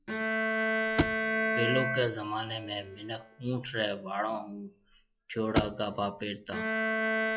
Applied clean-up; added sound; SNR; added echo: classical method log-MMSE.